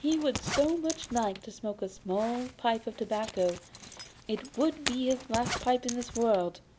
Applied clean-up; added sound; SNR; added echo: none; Zipper (clothing); 10 dB; none.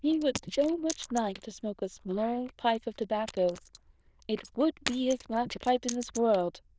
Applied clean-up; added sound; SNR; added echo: neural diffusion model UNIVERSE++.